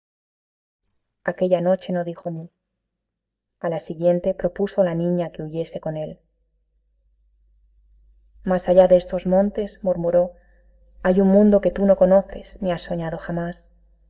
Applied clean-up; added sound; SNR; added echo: neural mask model DeepFilterNet 3.